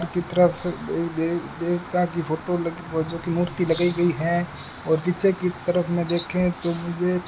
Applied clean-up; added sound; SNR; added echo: none; none; none; none.